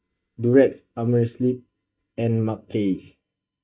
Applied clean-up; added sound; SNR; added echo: neural mask model DeepFilterNet 3.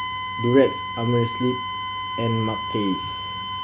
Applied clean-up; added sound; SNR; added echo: none; Wind instrument, woodwind instrument; 5 dB; none.